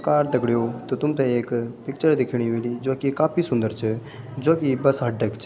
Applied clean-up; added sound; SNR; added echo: none; none; none; none.